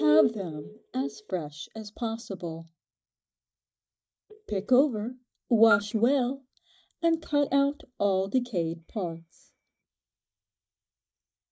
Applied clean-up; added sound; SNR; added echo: neural mask model DeepFilterNet 3.